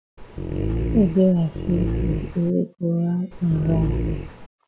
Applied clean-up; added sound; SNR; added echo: none; Dog; 3 dB; none.